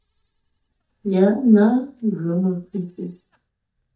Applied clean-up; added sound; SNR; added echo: neural mask model DeepFilterNet 3.